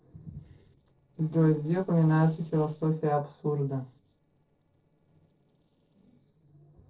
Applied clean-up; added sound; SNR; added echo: neural separator model SepFormer DNS4.